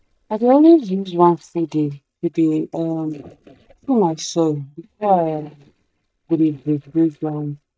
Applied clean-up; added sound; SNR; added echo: neural mask model DeepFilterNet 3.